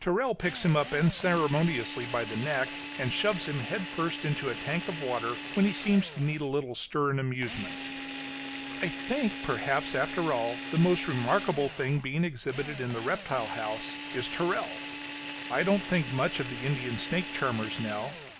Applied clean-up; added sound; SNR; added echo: none; Drill; 8 dB; none.